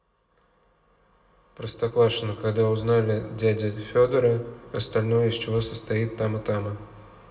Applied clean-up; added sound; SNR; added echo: none; none; none; reverberation time 1.2 s.